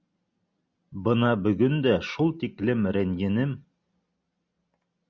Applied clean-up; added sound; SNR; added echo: none; none; none; none.